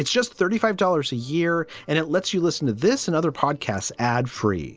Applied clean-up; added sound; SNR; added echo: neural separator model SepFormer DNS4.